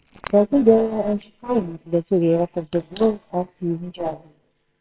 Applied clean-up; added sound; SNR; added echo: neural separator model SepFormer WHAMR!.